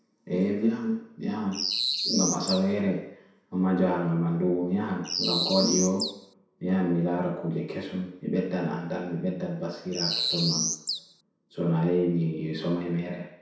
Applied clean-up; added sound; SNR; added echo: none; Bird; 2 dB; reverberation time 0.7 s.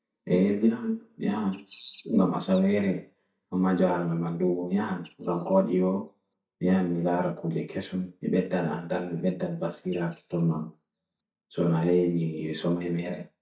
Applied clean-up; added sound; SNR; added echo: neural mask model DeepFilterNet 3.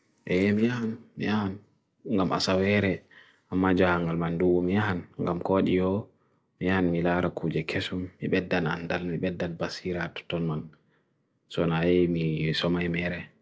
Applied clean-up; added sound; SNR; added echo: none; none; none; none.